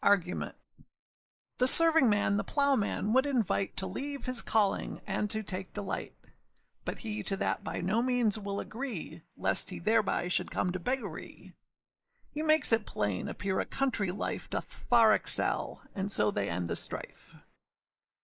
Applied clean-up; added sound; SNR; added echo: neural mask model Resemble Enhance denoiser.